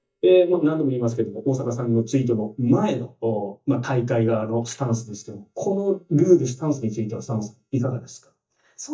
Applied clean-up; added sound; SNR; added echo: neural mask model DeepFilterNet 3.